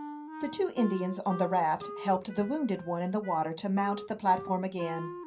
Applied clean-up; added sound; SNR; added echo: none; Wind instrument, woodwind instrument; 12 dB; reverberation time 0.3 s.